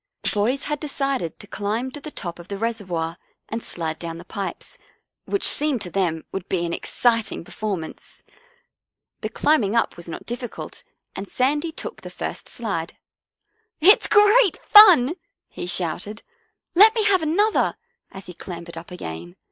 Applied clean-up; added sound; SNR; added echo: neural mask model Resemble Enhance denoiser.